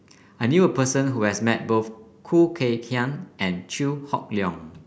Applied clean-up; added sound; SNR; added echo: none; none; none; none.